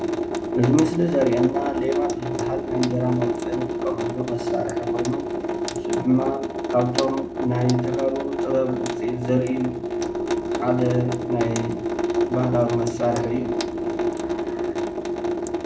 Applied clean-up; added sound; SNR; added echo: none; Drip / Sink (filling or washing) / Water tap, faucet; 0 dB; none.